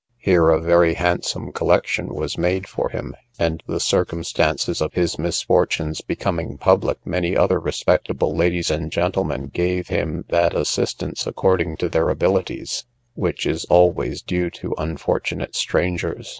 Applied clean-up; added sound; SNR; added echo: none; none; none; none.